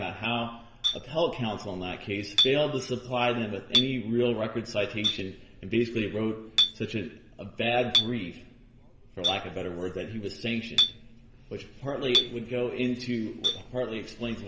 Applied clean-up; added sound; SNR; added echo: none; Chink, clink; 2 dB; reverberation time 2.1 s.